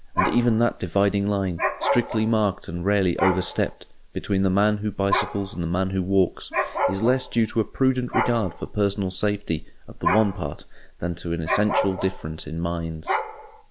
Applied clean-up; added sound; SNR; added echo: none; Dog; 7 dB; none.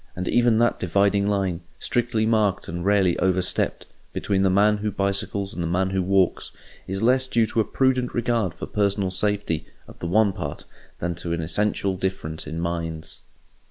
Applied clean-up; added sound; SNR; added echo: none; none; none; none.